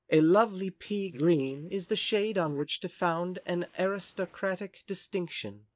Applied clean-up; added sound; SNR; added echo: neural mask model Resemble Enhance denoiser.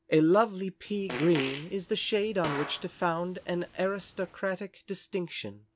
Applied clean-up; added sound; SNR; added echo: none; Fart; 12 dB; none.